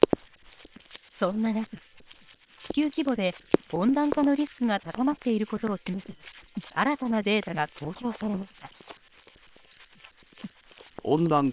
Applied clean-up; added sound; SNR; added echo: neural separator model SepFormer WHAM!.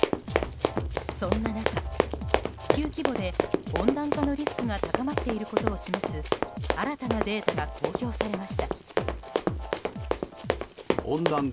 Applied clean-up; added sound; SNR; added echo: none; Run; -2 dB; none.